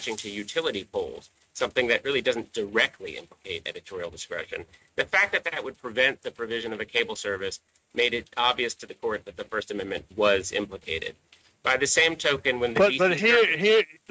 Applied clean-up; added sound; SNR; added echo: neural mask model RNNoise.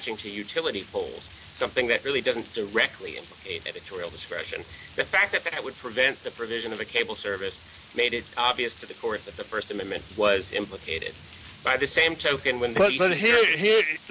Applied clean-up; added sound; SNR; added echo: none; Water; 18 dB; none.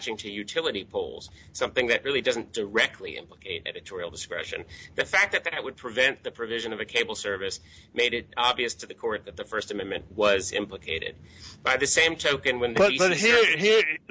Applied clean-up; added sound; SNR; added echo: none; none; none; none.